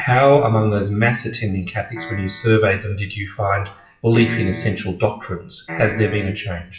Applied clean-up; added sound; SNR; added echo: classical method WPE with log-MMSE.